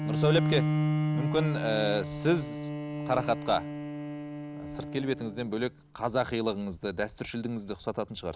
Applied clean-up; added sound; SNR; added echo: none; Bowed string instrument; 2 dB; none.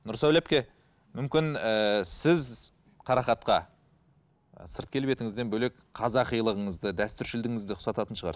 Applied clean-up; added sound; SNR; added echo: none; none; none; none.